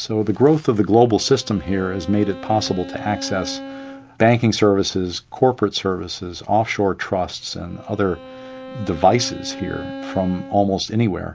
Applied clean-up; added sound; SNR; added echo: none; Bowed string instrument; 15 dB; none.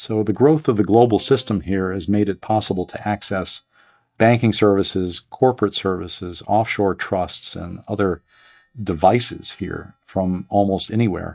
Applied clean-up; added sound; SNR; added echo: neural mask model DeepFilterNet 3.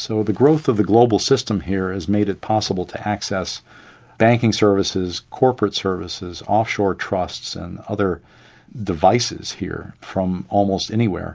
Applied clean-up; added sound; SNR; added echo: none; none; none; none.